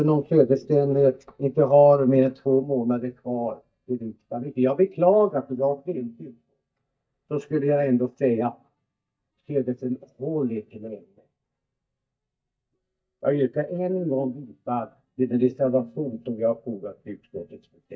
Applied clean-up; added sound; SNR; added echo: neural mask model DeepFilterNet 3.